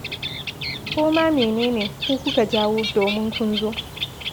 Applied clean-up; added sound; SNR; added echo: none; Bird; 7 dB; none.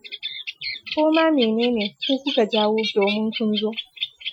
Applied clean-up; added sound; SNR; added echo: classical method Wiener filter.